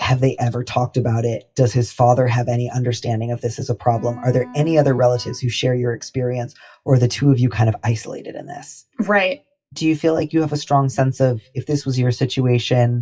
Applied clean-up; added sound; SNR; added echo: classical method WPE with log-MMSE.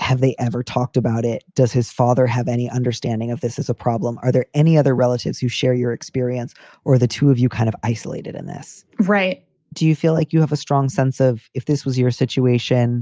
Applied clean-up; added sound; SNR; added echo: none; none; none; none.